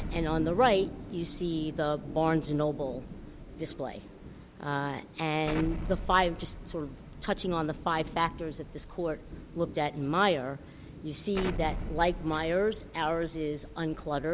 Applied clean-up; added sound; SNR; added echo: none; Explosion + Thunder / Rain; 9 dB; none.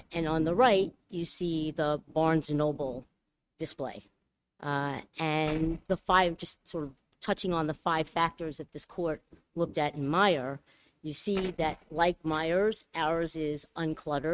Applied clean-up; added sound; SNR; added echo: neural mask model RNNoise.